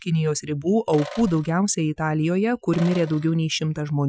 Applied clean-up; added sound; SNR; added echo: classical method Wiener filter.